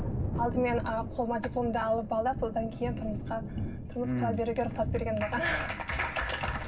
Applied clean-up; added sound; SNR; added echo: none; Thunder; 5 dB; reverberation time 0.4 s.